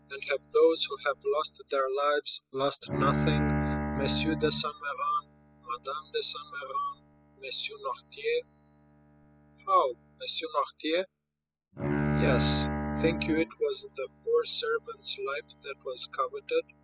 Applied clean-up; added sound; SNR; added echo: classical method spectral subtraction.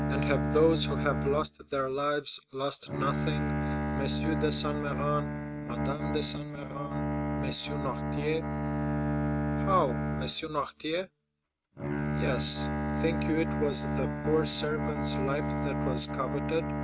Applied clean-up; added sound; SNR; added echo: neural mask model RNNoise.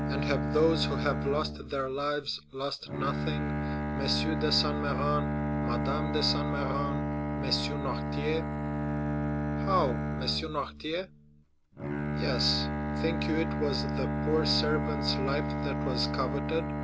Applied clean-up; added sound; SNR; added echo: none; Bowed string instrument; -1 dB; none.